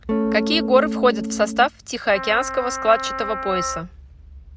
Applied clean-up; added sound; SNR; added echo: none; Electric guitar / Strum + Wind instrument, woodwind instrument; 4 dB; none.